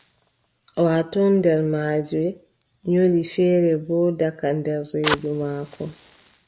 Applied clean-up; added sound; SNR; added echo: none; Fire; 15 dB; none.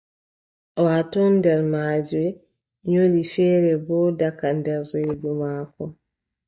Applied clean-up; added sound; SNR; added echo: neural mask model DeepFilterNet 3.